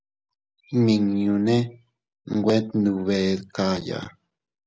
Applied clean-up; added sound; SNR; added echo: none; none; none; none.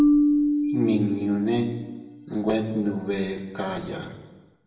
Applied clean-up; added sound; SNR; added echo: none; Marimba, xylophone; -1 dB; reverberation time 1.1 s.